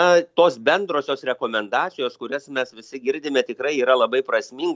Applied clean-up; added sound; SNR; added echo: none; none; none; none.